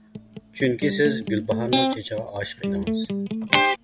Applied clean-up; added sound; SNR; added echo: none; Electric guitar; -2 dB; none.